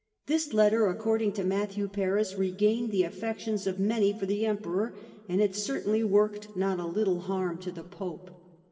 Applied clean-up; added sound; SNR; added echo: none; none; none; reverberation time 1.5 s.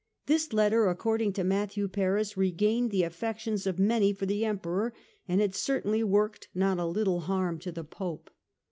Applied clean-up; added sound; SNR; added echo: none; none; none; none.